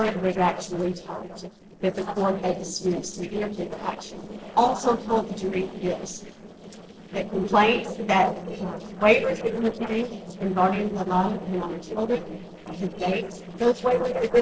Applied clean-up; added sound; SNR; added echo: neural separator model SepFormer DNS4.